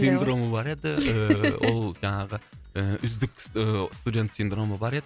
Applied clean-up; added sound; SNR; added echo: none; none; none; none.